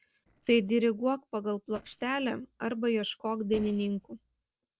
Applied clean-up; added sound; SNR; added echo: neural separator model SepFormer DNS4.